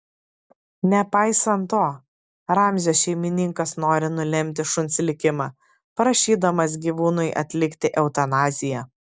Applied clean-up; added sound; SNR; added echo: none; none; none; none.